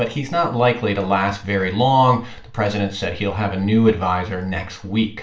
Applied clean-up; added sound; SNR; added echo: none; none; none; reverberation time 0.4 s.